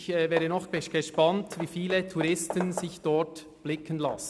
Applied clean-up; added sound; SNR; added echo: none; Hammer / Wood; 13 dB; none.